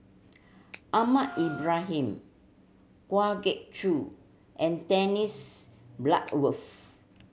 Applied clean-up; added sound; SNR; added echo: none; Gasp + Finger snapping; 17 dB; none.